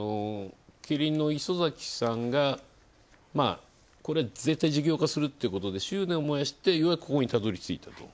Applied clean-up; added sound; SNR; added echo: none; none; none; none.